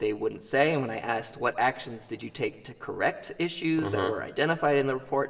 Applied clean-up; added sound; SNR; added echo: none; none; none; reverberation time 2.3 s.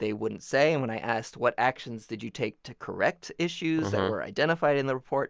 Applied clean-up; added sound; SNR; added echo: none; none; none; none.